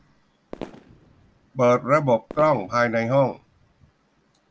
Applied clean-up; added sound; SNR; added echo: none; Fireworks; 19 dB; none.